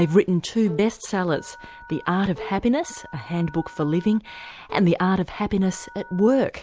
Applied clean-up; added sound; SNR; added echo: none; Telephone + Bowed string instrument; 20 dB; none.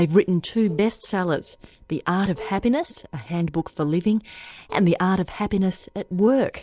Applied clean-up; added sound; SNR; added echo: neural separator model SepFormer DNS4.